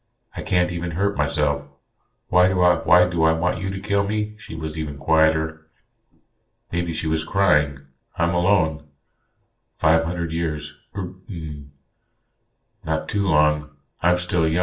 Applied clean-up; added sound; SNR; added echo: none; none; none; reverberation time 0.3 s.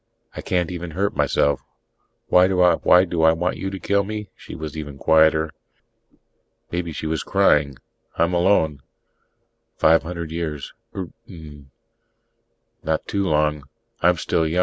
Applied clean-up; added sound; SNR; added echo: none; none; none; none.